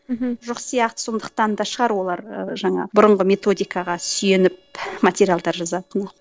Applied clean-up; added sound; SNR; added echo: neural separator model SepFormer DNS4.